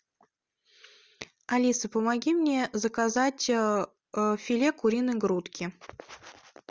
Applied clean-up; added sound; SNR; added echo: none; none; none; none.